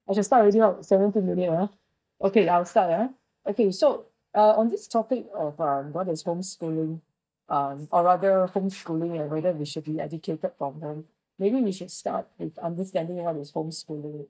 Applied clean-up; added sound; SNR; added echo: neural mask model DeepFilterNet 3.